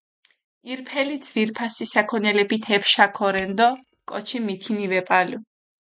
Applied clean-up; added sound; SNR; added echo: neural mask model RNNoise.